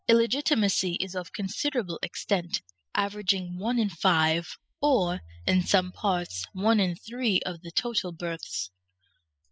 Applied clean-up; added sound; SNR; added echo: classical method spectral subtraction.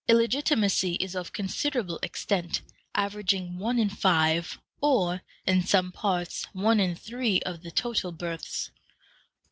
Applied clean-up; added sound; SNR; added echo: none; none; none; none.